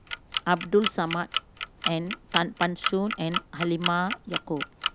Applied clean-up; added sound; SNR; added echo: none; Clock; 0 dB; none.